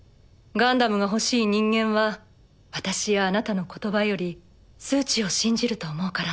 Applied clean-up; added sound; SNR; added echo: none; none; none; none.